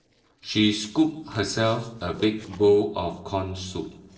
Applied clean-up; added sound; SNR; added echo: neural separator model SepFormer DNS4.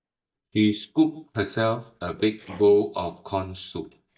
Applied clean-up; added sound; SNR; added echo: neural mask model DeepFilterNet 3.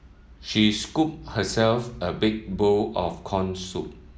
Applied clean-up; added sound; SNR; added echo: none; none; none; none.